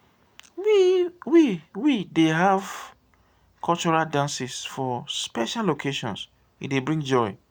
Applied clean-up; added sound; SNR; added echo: none; none; none; none.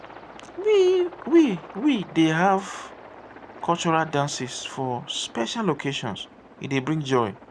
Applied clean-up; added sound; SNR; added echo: none; Aircraft; 20 dB; none.